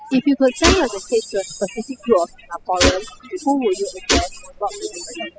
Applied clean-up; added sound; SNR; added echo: classical method spectral subtraction.